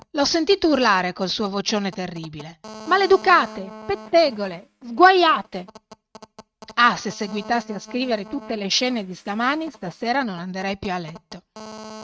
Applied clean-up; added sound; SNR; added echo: neural mask model RNNoise.